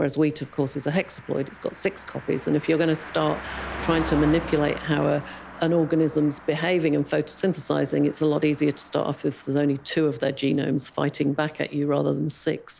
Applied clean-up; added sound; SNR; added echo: none; Car passing by; 15 dB; none.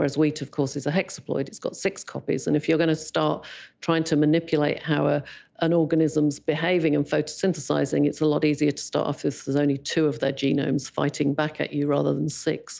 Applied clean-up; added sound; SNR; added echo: none; none; none; none.